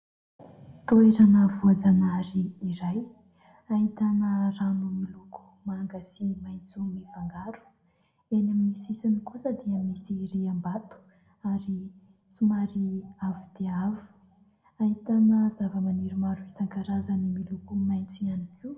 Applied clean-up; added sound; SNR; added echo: none; none; none; reverberation time 0.5 s.